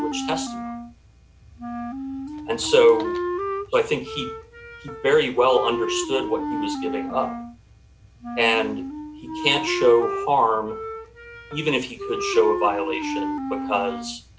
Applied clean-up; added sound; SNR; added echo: none; Wind instrument, woodwind instrument; 6 dB; none.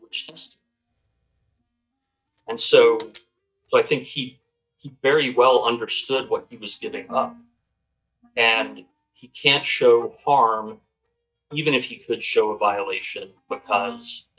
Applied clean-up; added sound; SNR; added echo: neural mask model DeepFilterNet 3.